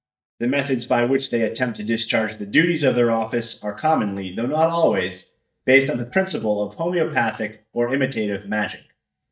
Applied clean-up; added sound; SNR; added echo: neural mask model DeepFilterNet 3.